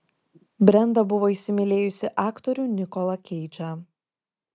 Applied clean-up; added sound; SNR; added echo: none; none; none; none.